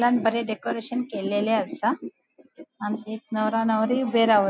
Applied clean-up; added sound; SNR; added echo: none; none; none; none.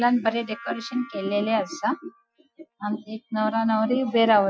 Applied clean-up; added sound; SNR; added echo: classical method Wiener filter.